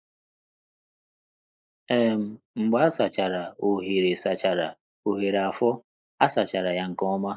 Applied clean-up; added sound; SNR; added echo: neural mask model Resemble Enhance denoiser.